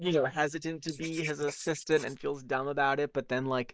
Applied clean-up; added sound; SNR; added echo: neural mask model Resemble Enhance denoiser.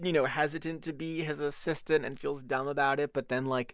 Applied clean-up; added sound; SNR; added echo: none; none; none; none.